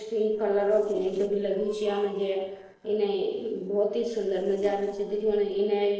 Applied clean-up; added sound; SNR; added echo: neural separator model SepFormer DNS4.